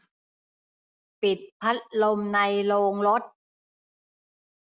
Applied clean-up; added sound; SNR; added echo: none; none; none; none.